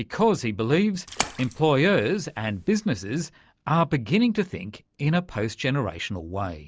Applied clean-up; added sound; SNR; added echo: none; Splash, splatter; 12 dB; none.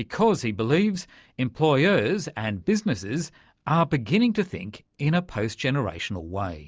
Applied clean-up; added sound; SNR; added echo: none; none; none; none.